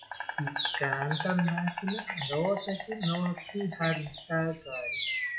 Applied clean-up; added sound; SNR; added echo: classical method WPE with log-MMSE.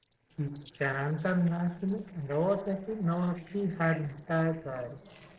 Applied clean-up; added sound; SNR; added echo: neural separator model SepFormer DNS4.